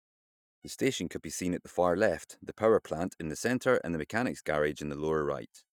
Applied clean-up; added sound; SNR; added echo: neural mask model DeepFilterNet 3.